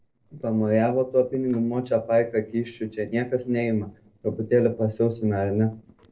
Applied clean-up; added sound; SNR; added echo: neural separator model SepFormer DNS4.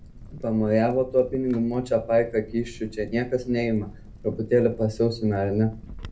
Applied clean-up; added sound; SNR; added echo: none; Crackle; 18 dB; reverberation time 0.3 s.